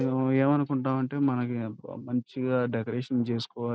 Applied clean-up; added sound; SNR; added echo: none; Cowbell; 19 dB; none.